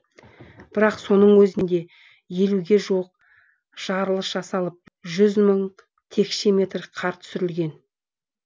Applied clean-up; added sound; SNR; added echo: none; none; none; none.